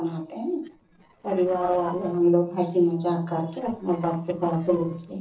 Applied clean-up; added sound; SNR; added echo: neural separator model SepFormer DNS4.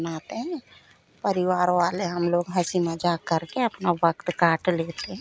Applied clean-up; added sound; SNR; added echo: none; none; none; none.